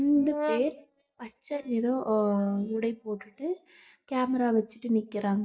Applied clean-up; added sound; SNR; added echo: neural mask model DeepFilterNet 3.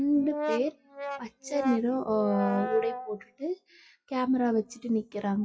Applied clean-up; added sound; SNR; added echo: classical method WPE with log-MMSE.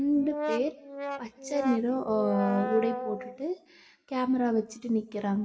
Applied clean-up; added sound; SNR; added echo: none; Brass instrument; 6 dB; reverberation time 0.7 s.